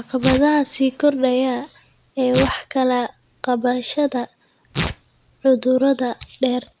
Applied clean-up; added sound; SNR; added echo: none; Tearing; 12 dB; none.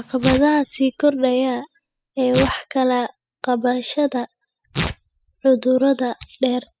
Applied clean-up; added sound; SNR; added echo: classical method spectral subtraction.